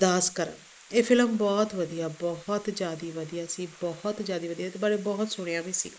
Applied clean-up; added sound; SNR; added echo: neural mask model Resemble Enhance denoiser.